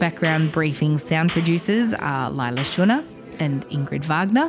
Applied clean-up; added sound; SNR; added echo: none; Clapping; 16 dB; none.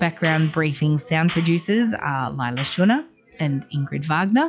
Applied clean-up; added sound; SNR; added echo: classical method log-MMSE.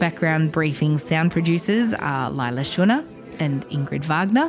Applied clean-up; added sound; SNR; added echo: none; none; none; none.